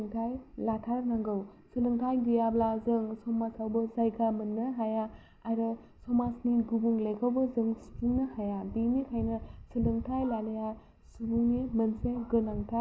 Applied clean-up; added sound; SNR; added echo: none; none; none; none.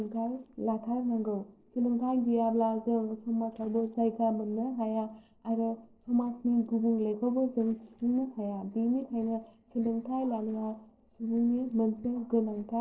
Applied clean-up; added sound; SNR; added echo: neural separator model SepFormer DNS4.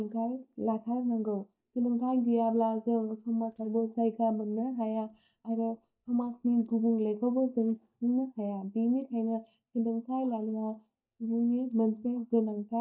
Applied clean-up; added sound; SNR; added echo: neural mask model DeepFilterNet 3.